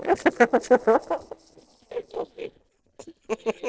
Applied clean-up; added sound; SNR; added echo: neural separator model SepFormer DNS4.